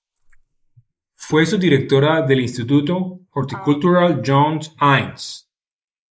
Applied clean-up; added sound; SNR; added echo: neural mask model Resemble Enhance denoiser.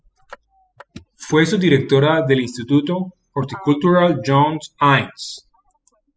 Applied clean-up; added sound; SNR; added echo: classical method spectral subtraction.